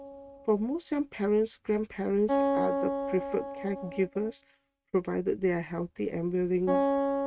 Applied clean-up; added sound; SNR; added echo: neural mask model RNNoise.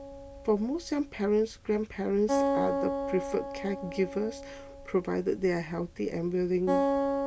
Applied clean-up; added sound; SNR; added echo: none; Acoustic guitar; 3 dB; none.